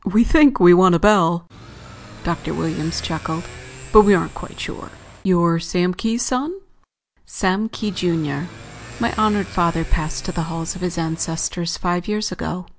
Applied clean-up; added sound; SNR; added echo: none; Motorcycle / Accelerating, revving, vroom; 17 dB; none.